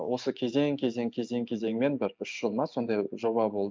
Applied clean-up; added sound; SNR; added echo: neural mask model Resemble Enhance denoiser.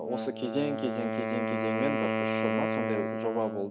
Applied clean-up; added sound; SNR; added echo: none; Wind instrument, woodwind instrument; -2 dB; none.